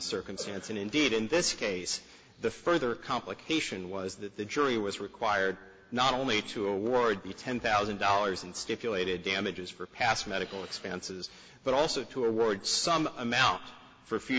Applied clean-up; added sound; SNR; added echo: none; none; none; none.